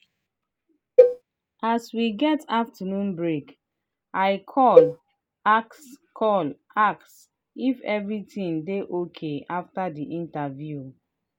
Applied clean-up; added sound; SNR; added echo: none; Cowbell; -4 dB; none.